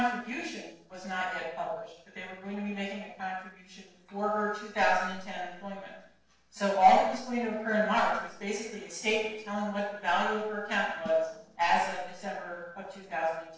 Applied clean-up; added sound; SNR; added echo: neural separator model SepFormer DNS4.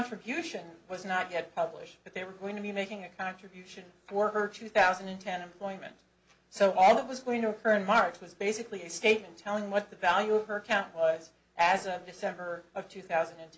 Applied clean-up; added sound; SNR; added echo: none; none; none; none.